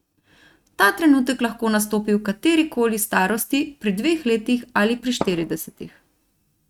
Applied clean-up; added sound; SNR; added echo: neural mask model RNNoise.